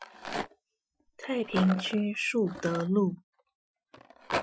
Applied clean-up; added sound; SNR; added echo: classical method Wiener filter.